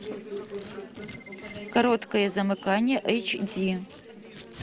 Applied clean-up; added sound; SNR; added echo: none; Scissors; 20 dB; none.